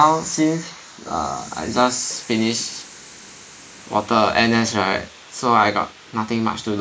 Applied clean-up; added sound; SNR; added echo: neural mask model Resemble Enhance denoiser.